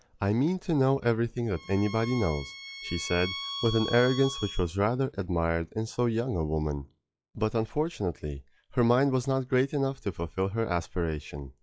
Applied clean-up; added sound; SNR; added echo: classical method log-MMSE.